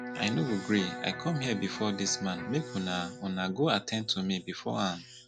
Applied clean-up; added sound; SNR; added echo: none; Electric guitar; 11 dB; none.